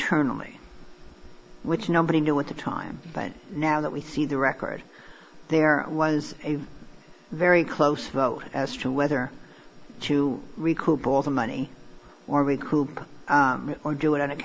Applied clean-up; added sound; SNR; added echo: none; none; none; none.